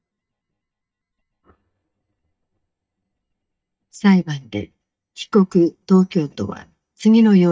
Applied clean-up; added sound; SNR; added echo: neural mask model DeepFilterNet 3.